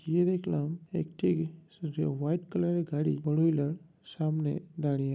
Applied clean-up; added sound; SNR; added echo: none; none; none; none.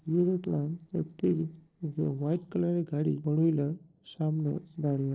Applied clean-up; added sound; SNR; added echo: neural separator model SepFormer DNS4.